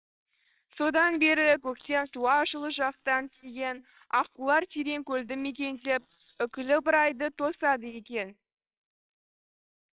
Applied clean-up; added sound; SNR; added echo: neural separator model SepFormer WHAMR!.